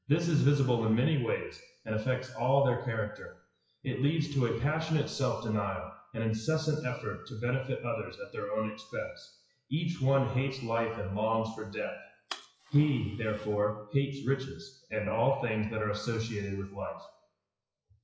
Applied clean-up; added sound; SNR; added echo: classical method WPE with log-MMSE.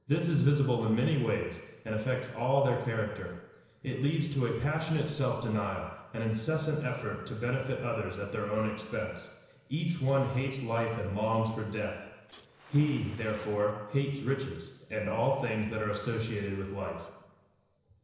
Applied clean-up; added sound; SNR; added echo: neural separator model SepFormer DNS4.